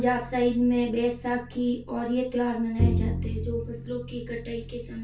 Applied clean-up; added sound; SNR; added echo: none; Bowed string instrument; 4 dB; reverberation time 0.3 s.